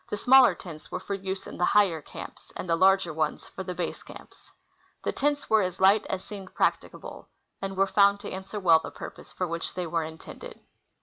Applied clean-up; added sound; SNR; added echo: none; none; none; none.